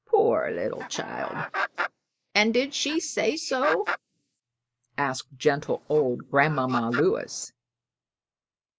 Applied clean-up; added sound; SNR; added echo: neural mask model Resemble Enhance denoiser.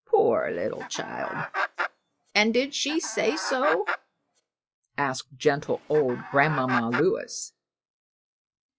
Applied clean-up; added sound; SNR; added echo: classical method log-MMSE.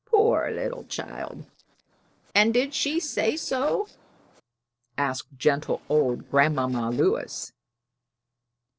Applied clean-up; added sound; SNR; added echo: neural separator model SepFormer DNS4.